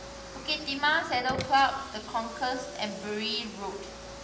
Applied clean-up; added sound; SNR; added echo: none; Car; 11 dB; reverberation time 1.6 s.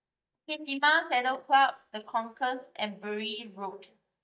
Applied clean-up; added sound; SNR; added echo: neural mask model DeepFilterNet 3.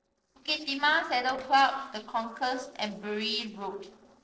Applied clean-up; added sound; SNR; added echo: neural separator model SepFormer DNS4.